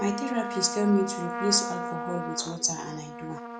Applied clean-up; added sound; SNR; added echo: none; Trumpet; 6 dB; none.